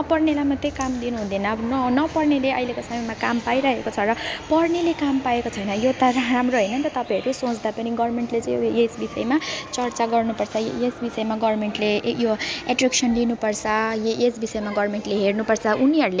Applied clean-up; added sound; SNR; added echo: none; Fart; 17 dB; none.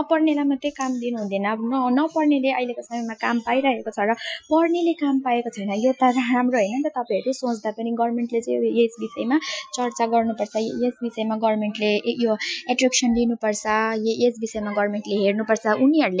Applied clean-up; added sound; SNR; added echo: classical method Wiener filter.